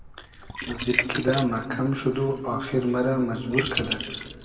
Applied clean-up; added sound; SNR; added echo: none; Liquid; 6 dB; reverberation time 1.9 s.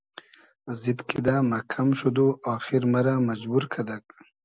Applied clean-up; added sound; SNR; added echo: none; none; none; none.